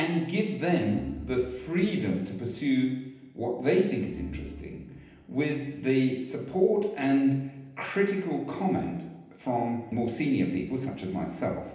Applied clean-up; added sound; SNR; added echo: none; Organ; 16 dB; reverberation time 0.9 s.